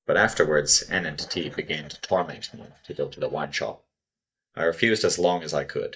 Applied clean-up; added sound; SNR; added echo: neural mask model DeepFilterNet 3.